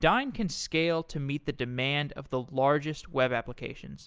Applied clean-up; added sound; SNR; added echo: none; none; none; none.